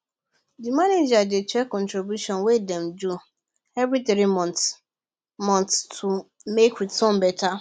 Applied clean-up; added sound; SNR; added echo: none; none; none; none.